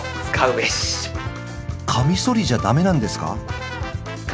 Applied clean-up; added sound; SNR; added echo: none; none; none; none.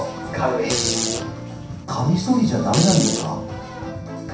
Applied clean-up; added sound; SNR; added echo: none; Fart; 5 dB; reverberation time 0.7 s.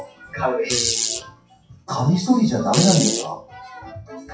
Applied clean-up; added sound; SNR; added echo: classical method WPE with log-MMSE.